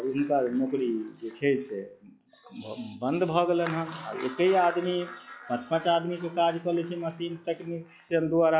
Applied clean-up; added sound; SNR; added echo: classical method log-MMSE.